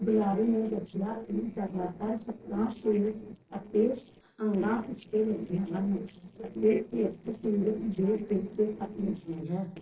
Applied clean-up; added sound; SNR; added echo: neural separator model SepFormer DNS4.